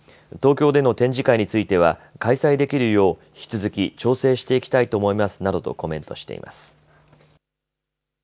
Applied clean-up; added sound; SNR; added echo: none; none; none; none.